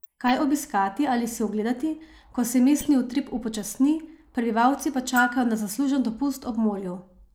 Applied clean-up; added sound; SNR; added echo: neural mask model Resemble Enhance denoiser.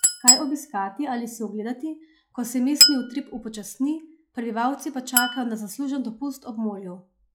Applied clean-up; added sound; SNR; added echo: classical method log-MMSE.